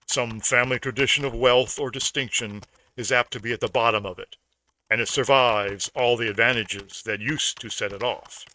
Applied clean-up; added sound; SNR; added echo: neural mask model RNNoise.